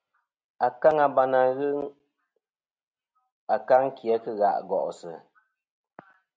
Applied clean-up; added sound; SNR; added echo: none; none; none; none.